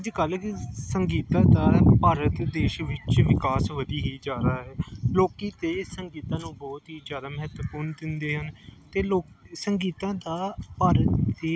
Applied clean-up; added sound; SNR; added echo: none; none; none; none.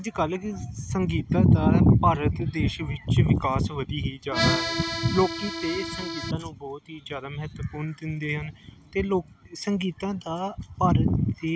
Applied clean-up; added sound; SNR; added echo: none; Accordion; 4 dB; none.